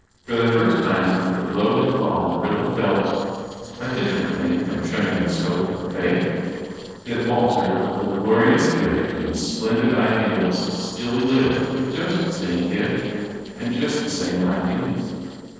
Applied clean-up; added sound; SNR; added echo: neural separator model SepFormer DNS4.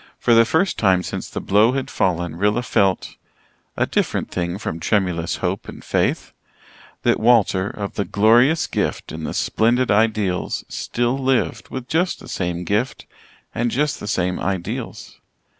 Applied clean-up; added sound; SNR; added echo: none; none; none; none.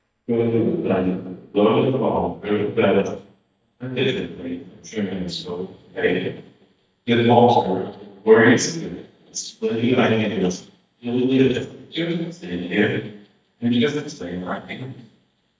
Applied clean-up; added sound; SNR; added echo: neural mask model DeepFilterNet 3.